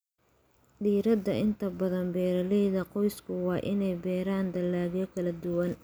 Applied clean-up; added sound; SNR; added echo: none; none; none; none.